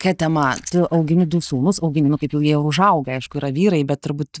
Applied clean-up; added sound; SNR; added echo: neural mask model DeepFilterNet 3.